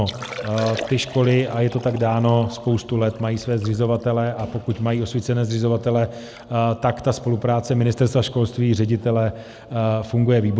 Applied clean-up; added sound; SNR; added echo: none; Liquid; 19 dB; none.